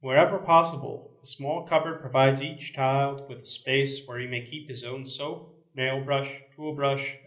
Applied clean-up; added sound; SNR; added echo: none; none; none; reverberation time 0.5 s.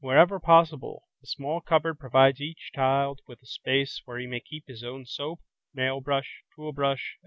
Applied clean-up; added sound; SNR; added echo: none; none; none; none.